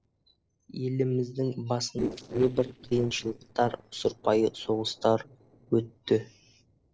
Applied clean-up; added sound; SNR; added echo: neural separator model SepFormer DNS4.